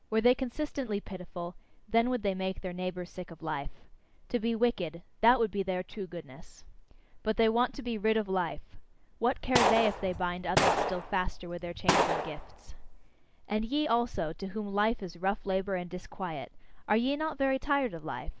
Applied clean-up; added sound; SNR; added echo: none; Gunshot, gunfire; 0 dB; none.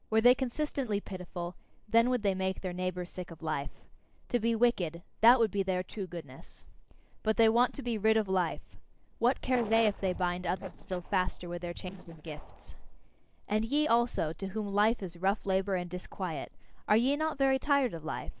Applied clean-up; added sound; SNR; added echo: neural separator model SepFormer DNS4.